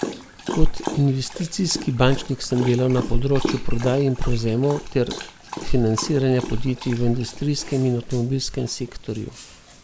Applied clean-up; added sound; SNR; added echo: none; Dog; 13 dB; none.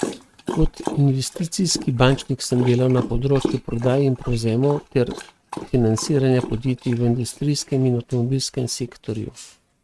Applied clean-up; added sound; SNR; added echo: neural mask model RNNoise.